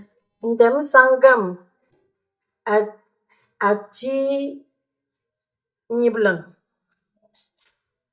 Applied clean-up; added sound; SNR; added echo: neural mask model DeepFilterNet 3.